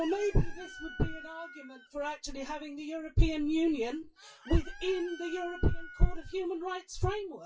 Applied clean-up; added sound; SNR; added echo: classical method WPE with log-MMSE.